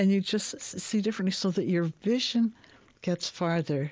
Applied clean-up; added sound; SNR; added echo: neural mask model Resemble Enhance denoiser.